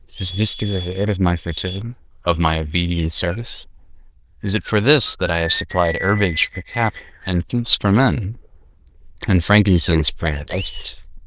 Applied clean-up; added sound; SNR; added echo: neural diffusion model UNIVERSE++.